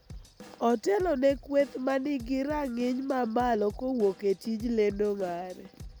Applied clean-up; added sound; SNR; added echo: none; Drum / Drum kit; 19 dB; none.